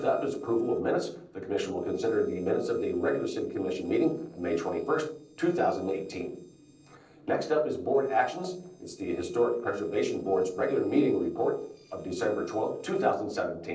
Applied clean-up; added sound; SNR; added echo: neural separator model SepFormer DNS4.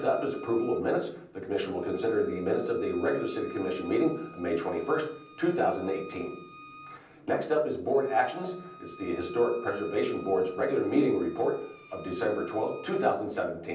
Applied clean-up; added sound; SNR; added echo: none; Bowed string instrument; 20 dB; reverberation time 0.6 s.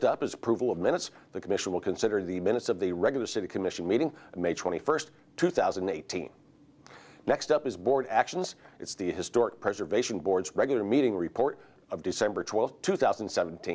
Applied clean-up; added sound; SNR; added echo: none; none; none; none.